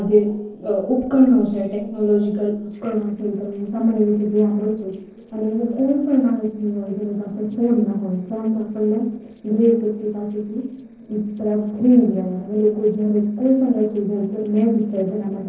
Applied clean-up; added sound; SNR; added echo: neural separator model SepFormer DNS4.